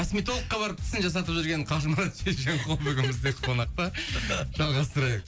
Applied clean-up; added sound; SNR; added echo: none; none; none; none.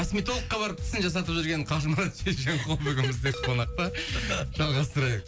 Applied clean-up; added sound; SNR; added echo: none; Chime; 19 dB; none.